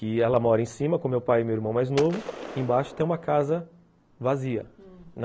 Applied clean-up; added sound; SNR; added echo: none; Gunshot, gunfire; 13 dB; none.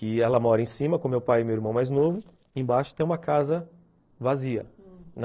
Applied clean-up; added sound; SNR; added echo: neural separator model SepFormer DNS4.